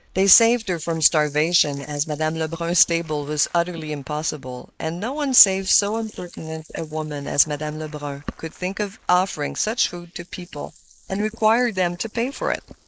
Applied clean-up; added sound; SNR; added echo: neural mask model Resemble Enhance denoiser.